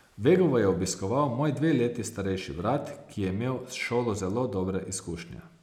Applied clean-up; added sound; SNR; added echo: none; none; none; none.